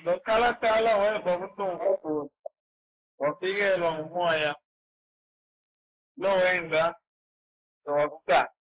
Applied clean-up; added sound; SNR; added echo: neural mask model Resemble Enhance denoiser.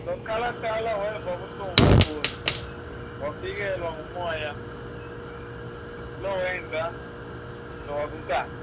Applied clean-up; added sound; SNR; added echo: none; Fire; -3 dB; none.